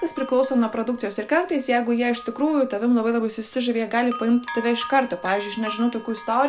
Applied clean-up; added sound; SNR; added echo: none; Bell; 16 dB; none.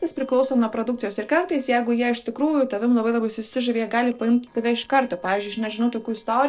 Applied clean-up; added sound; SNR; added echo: neural separator model SepFormer DNS4.